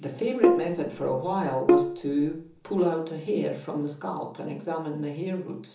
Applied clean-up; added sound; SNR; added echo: none; Bowed string instrument; -3 dB; reverberation time 1.2 s.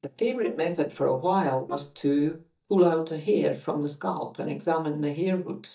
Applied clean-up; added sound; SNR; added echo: neural mask model DeepFilterNet 3.